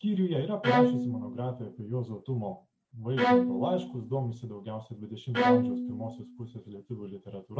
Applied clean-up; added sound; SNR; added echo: none; Bowed string instrument; -4 dB; none.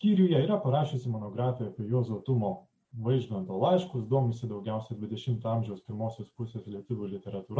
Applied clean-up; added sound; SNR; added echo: none; none; none; none.